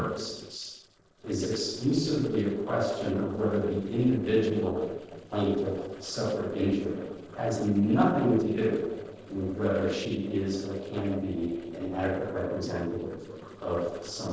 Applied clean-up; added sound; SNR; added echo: neural separator model SepFormer DNS4.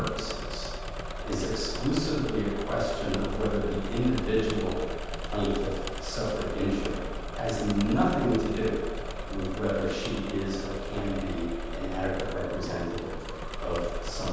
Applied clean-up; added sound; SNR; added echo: none; Engine / Mechanisms; 4 dB; reverberation time 1.2 s.